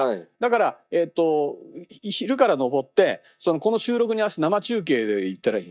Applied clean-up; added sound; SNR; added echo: neural mask model DeepFilterNet 3.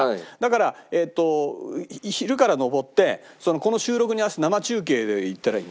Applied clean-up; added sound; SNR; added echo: none; none; none; none.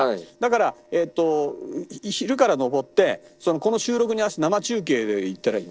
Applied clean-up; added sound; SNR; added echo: neural separator model SepFormer DNS4.